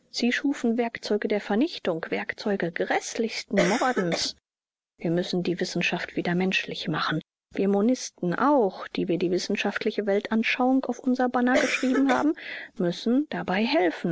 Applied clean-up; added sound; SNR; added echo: none; Cough; 3 dB; none.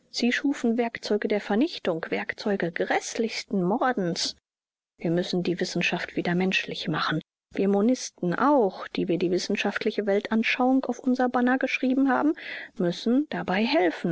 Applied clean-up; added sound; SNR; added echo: none; none; none; none.